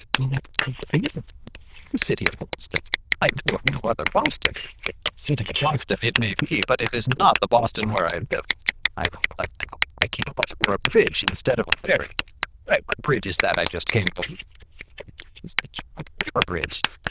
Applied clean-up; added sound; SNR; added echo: neural diffusion model UNIVERSE++.